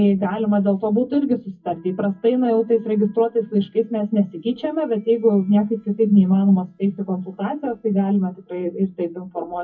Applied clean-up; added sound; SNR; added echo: classical method WPE with log-MMSE.